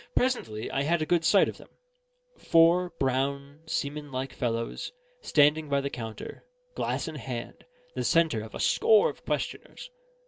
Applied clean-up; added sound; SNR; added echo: none; none; none; none.